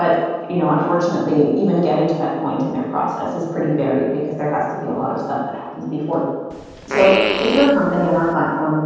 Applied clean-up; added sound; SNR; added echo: none; Fart; 4 dB; reverberation time 1.2 s.